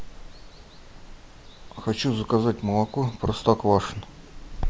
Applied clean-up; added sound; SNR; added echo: none; Water; 10 dB; none.